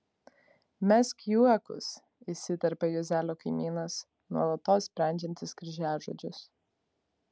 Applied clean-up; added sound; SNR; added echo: none; none; none; none.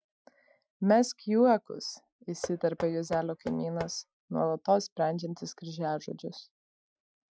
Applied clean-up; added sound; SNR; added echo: classical method Wiener filter.